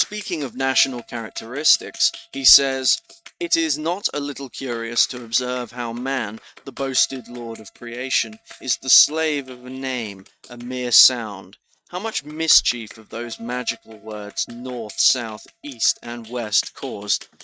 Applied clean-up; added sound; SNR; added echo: neural mask model RNNoise.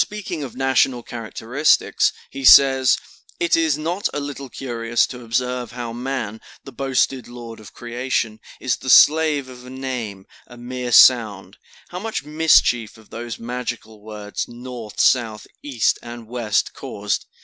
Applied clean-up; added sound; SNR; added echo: none; none; none; none.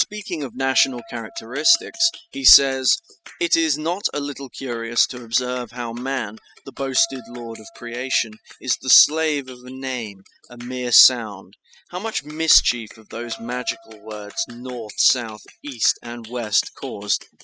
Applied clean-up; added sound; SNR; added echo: classical method spectral subtraction.